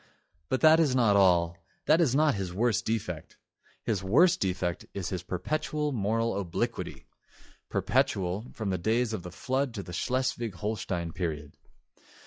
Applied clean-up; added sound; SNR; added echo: classical method log-MMSE.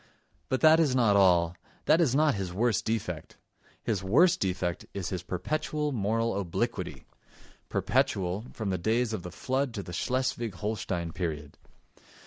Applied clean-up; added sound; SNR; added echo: none; Walk, footsteps; 18 dB; none.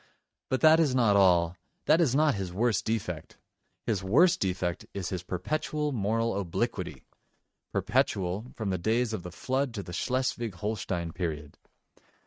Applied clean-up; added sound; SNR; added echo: neural mask model RNNoise.